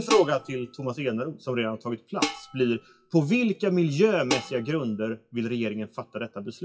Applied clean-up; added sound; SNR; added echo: classical method WPE with log-MMSE.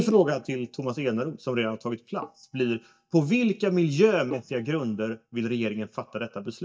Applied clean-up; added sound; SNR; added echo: neural mask model DeepFilterNet 3.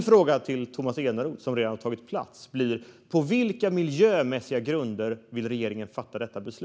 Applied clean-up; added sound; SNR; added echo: none; none; none; none.